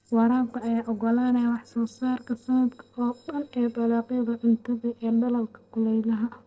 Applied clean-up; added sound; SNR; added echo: neural separator model SepFormer DNS4.